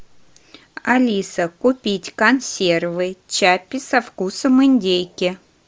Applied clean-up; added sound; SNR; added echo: none; none; none; none.